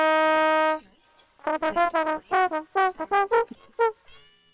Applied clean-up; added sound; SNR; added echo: neural separator model SepFormer WHAM!.